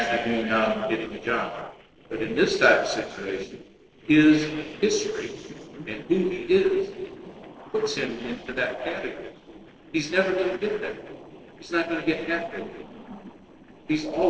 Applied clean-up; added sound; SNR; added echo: neural separator model SepFormer DNS4.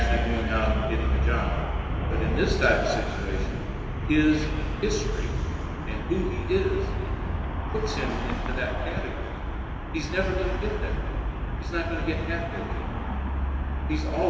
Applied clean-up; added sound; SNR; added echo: none; Traffic noise, roadway noise; -2 dB; reverberation time 2.5 s.